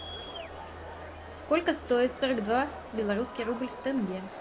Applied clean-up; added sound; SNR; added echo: none; Crowd; 11 dB; none.